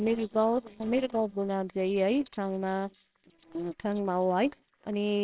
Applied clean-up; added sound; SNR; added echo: neural separator model SepFormer WHAMR!.